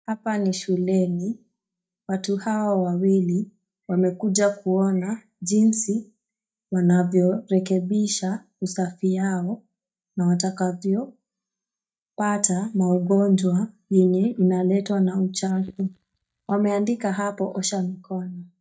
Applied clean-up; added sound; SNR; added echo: neural mask model DeepFilterNet 3.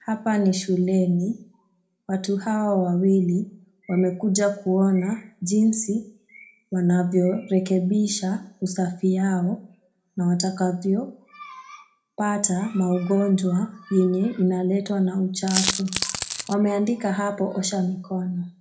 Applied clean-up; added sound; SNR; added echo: none; Coin (dropping); 3 dB; reverberation time 0.3 s.